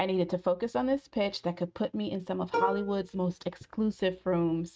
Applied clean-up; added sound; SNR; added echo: neural mask model RNNoise.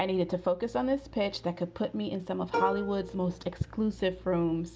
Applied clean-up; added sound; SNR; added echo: none; Plucked string instrument; 6 dB; none.